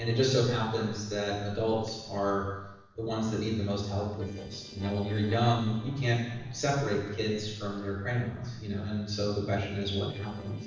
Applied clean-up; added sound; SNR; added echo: neural separator model SepFormer DNS4.